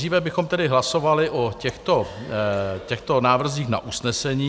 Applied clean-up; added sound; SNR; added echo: none; none; none; none.